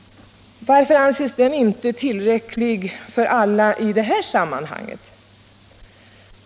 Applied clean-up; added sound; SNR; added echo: none; none; none; none.